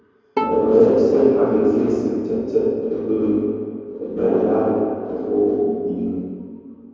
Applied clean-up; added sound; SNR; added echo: none; Bowed string instrument; 12 dB; reverberation time 2.2 s.